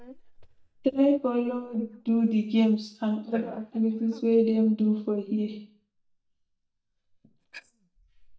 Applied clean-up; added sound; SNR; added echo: neural mask model DeepFilterNet 3.